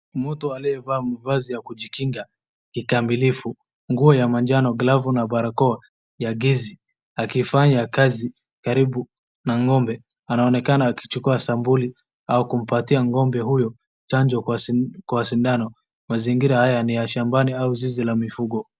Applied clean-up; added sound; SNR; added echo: none; none; none; none.